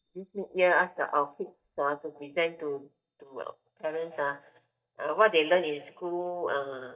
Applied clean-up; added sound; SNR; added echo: neural mask model DeepFilterNet 3.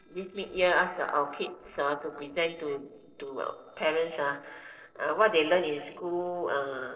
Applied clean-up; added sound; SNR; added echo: neural separator model SepFormer DNS4.